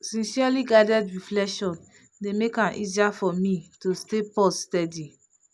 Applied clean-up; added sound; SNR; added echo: none; none; none; none.